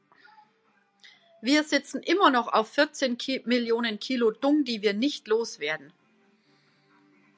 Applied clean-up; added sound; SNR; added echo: none; none; none; none.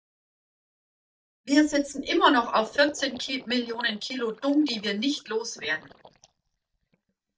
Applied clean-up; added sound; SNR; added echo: neural mask model DeepFilterNet 3.